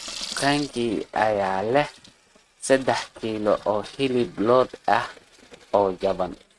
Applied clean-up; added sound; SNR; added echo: neural mask model RNNoise.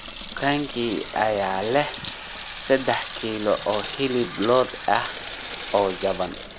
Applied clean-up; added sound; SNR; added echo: none; Sink (filling or washing) / Water tap, faucet; 8 dB; none.